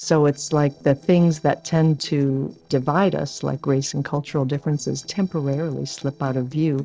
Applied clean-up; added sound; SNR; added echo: neural separator model SepFormer DNS4.